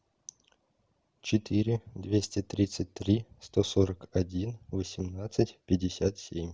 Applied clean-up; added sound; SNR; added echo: none; none; none; none.